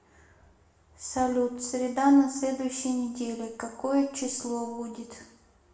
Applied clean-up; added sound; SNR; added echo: none; none; none; reverberation time 0.7 s.